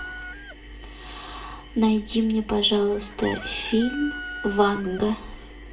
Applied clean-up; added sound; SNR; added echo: none; Chicken, rooster; 15 dB; reverberation time 0.3 s.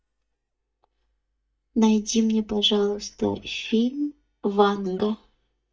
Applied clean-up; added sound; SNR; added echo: neural mask model DeepFilterNet 3.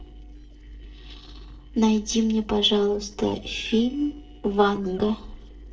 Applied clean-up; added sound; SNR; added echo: neural separator model SepFormer DNS4.